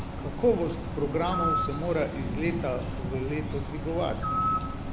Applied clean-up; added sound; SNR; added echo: none; Bird; 1 dB; none.